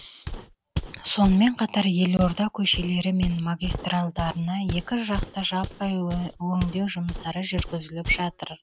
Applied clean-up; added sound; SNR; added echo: none; Walk, footsteps; 9 dB; none.